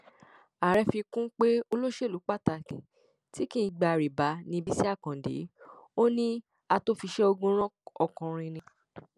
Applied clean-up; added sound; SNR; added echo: none; none; none; none.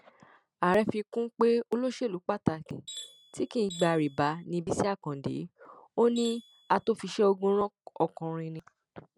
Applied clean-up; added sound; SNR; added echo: neural mask model RNNoise.